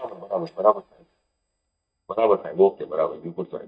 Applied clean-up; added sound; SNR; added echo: neural mask model DeepFilterNet 3.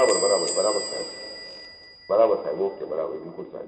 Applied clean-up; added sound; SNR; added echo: none; Squeak / Bell; 8 dB; reverberation time 2.7 s.